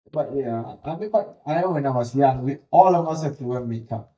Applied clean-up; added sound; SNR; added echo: neural mask model DeepFilterNet 3.